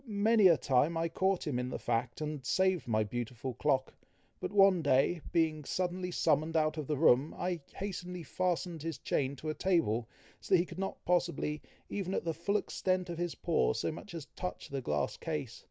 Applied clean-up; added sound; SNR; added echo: none; none; none; none.